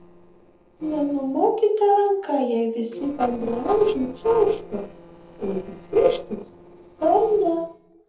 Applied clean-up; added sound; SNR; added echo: neural separator model SepFormer DNS4.